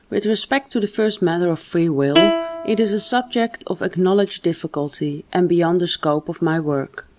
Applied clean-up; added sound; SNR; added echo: none; Plucked string instrument; 4 dB; none.